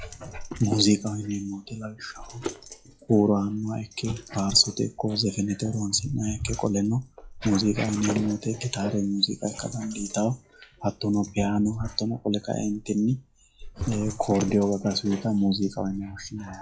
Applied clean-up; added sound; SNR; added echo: classical method log-MMSE.